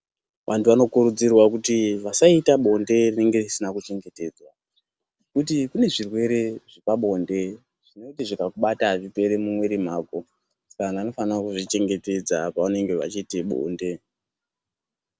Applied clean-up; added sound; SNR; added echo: none; none; none; none.